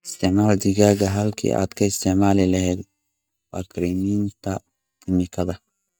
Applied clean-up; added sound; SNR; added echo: neural mask model DeepFilterNet 3.